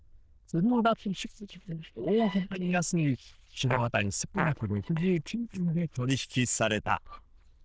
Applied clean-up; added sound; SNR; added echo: neural diffusion model UNIVERSE++.